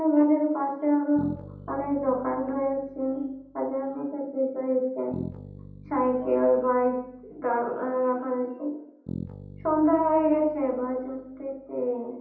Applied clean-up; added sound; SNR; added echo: none; Bass guitar; 17 dB; reverberation time 0.8 s.